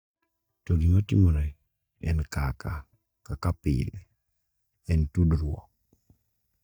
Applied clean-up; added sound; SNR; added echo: neural mask model DeepFilterNet 3.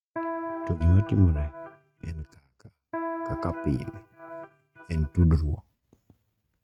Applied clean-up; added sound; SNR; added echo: neural mask model RNNoise.